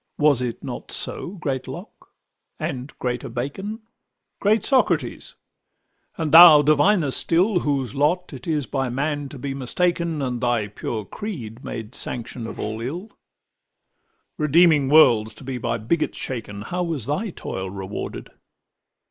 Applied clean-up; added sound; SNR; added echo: neural mask model Resemble Enhance denoiser.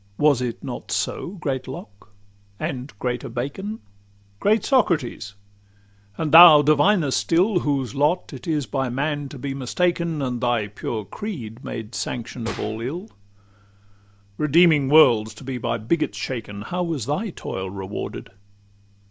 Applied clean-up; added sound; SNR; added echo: none; Gunshot, gunfire; 19 dB; none.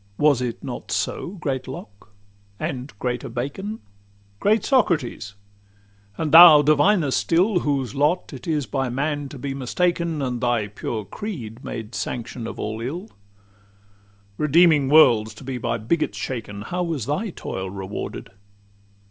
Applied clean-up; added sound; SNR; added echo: none; none; none; none.